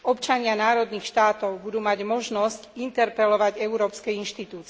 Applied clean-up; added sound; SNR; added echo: none; none; none; none.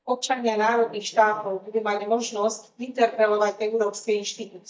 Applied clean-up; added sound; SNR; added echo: neural mask model DeepFilterNet 3.